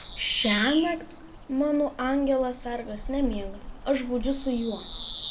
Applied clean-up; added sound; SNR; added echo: none; Bird vocalization, bird call, bird song; 7 dB; reverberation time 0.4 s.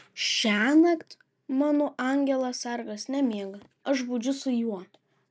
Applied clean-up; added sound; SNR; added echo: none; none; none; none.